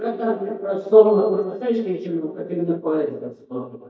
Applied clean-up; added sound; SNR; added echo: neural mask model DeepFilterNet 3.